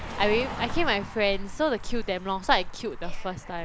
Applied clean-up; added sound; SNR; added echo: none; Car passing by; 4 dB; none.